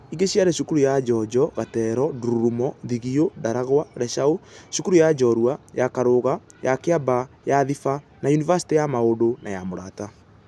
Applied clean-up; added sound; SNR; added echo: none; none; none; none.